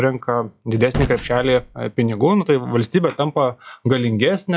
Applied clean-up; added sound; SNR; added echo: classical method log-MMSE.